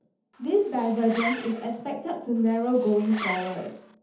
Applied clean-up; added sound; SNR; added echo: none; Zipper (clothing); 11 dB; reverberation time 0.6 s.